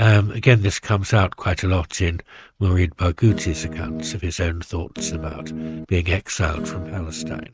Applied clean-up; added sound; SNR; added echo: neural mask model RNNoise.